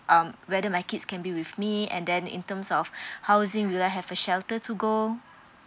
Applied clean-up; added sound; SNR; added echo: none; none; none; none.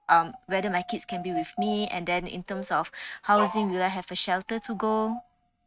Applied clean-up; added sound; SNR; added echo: neural mask model RNNoise.